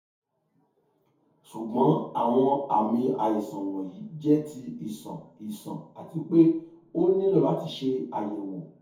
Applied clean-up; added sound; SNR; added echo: none; none; none; reverberation time 0.6 s.